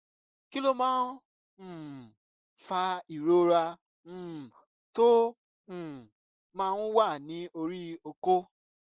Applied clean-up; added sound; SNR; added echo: neural mask model Resemble Enhance denoiser.